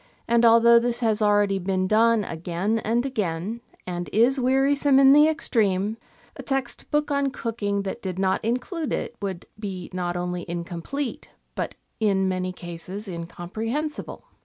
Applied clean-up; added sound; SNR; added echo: none; none; none; none.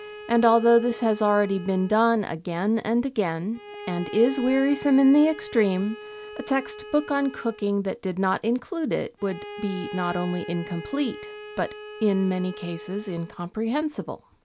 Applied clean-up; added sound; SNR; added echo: none; Bowed string instrument; 16 dB; none.